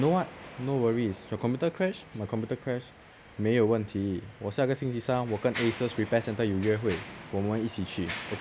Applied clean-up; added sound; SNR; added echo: none; Mechanisms; 16 dB; none.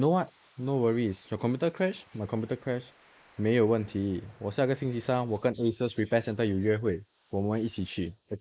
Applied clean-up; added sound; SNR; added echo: neural mask model Resemble Enhance denoiser.